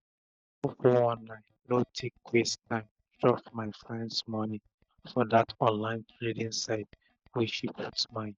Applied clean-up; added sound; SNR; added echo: neural mask model DeepFilterNet 3.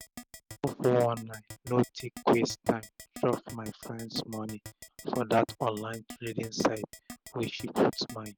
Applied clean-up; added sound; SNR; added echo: none; Keyboard (musical); 17 dB; none.